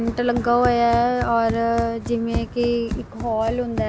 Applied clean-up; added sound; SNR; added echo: none; Run; 9 dB; none.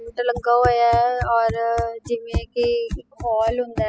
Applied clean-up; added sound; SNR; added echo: classical method spectral subtraction.